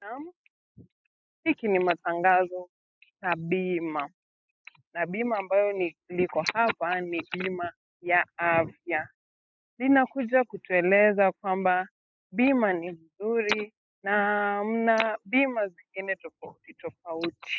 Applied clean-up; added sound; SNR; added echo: neural mask model Resemble Enhance denoiser.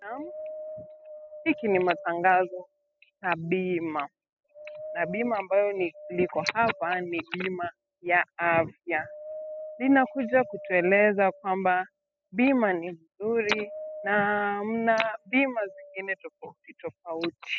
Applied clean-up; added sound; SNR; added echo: classical method spectral subtraction.